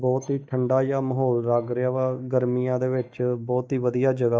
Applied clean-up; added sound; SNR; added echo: neural mask model DeepFilterNet 3.